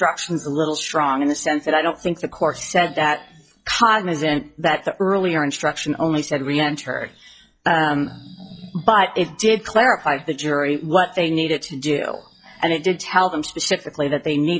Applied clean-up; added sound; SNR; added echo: classical method log-MMSE.